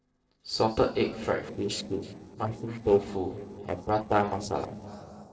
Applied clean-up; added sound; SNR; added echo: neural separator model SepFormer DNS4.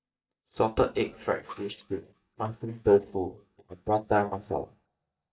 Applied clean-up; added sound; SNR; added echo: neural mask model DeepFilterNet 3.